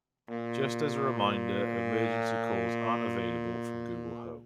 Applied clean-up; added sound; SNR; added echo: none; Wind instrument, woodwind instrument; -2 dB; none.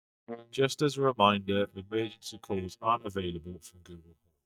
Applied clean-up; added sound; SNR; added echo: neural mask model DeepFilterNet 3.